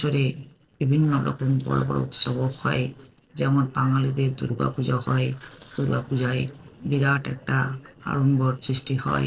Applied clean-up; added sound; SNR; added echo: neural separator model SepFormer DNS4.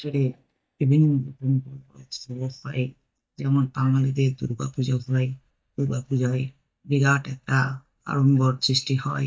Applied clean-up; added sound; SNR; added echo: neural mask model DeepFilterNet 3.